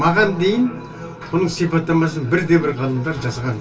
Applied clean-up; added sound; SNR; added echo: none; none; none; reverberation time 0.2 s.